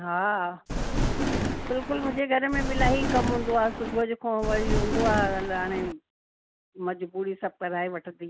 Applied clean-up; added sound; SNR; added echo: none; Thunder; -1 dB; none.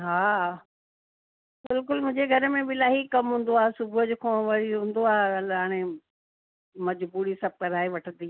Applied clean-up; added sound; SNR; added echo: none; none; none; none.